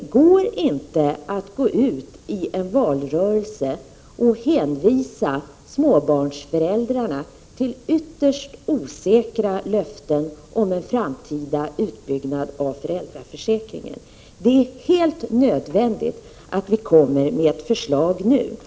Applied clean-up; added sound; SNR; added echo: none; none; none; none.